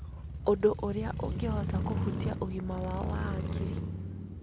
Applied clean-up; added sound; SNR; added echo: none; Motorcycle; 0 dB; none.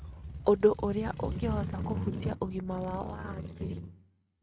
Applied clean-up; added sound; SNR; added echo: neural mask model RNNoise.